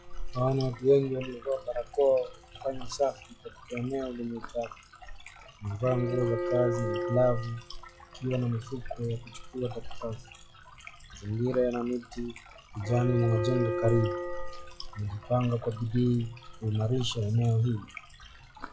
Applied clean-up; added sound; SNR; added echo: classical method log-MMSE.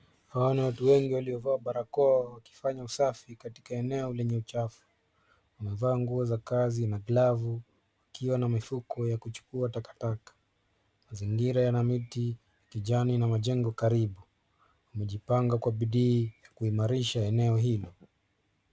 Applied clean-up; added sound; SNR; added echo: none; none; none; none.